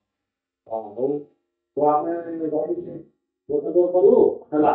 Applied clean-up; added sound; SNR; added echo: neural mask model DeepFilterNet 3.